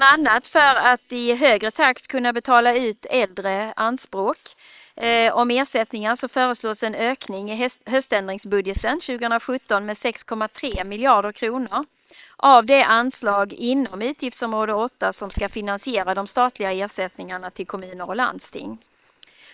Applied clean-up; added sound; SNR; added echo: neural separator model SepFormer WHAM!.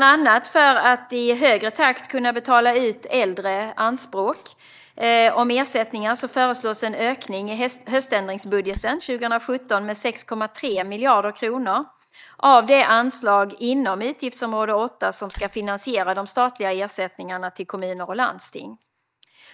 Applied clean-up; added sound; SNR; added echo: neural mask model DeepFilterNet 3.